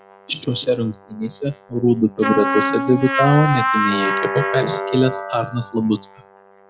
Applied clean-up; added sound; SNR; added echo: classical method log-MMSE.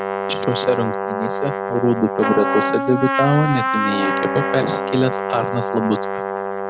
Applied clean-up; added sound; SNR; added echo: none; Trumpet + Brass instrument; 1 dB; none.